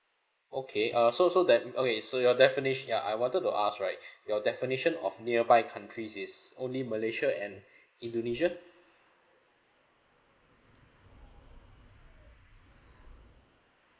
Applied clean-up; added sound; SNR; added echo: neural mask model Resemble Enhance denoiser.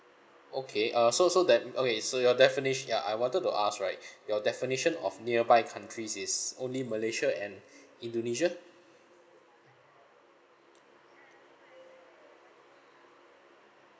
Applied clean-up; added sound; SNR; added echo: none; none; none; none.